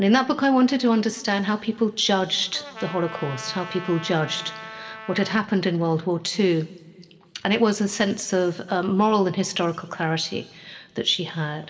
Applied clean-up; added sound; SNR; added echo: none; Trumpet; 14 dB; reverberation time 1.3 s.